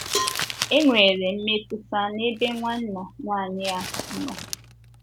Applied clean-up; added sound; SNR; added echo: none; Crumpling, crinkling + Cowbell; 8 dB; none.